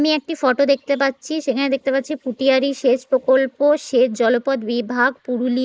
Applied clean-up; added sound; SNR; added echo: neural mask model Resemble Enhance denoiser.